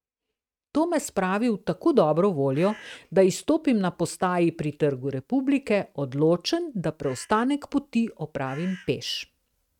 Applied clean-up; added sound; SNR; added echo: neural mask model RNNoise.